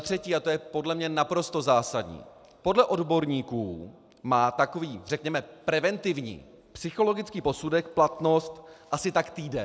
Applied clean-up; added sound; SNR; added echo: none; none; none; none.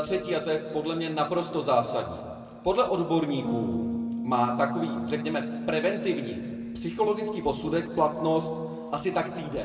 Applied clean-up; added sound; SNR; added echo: none; Bass guitar; 8 dB; reverberation time 1.7 s.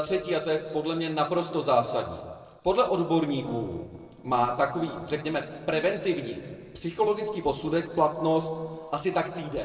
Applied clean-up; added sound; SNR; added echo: neural separator model SepFormer DNS4.